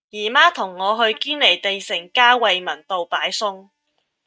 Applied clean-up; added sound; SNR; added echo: neural mask model DeepFilterNet 3.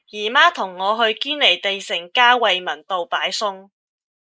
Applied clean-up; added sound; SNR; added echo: neural mask model Resemble Enhance denoiser.